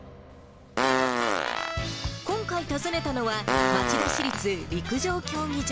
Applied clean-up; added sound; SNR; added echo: none; Fart; 0 dB; none.